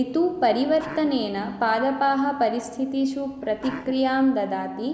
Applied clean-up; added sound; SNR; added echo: none; Sneeze; 17 dB; none.